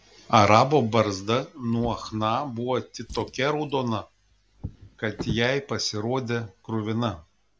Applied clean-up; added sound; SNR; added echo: none; Drawer open or close; 18 dB; none.